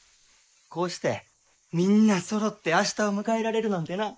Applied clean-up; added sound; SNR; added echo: neural mask model Resemble Enhance denoiser.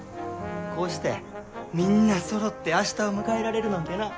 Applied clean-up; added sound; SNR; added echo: none; Brass instrument; 15 dB; none.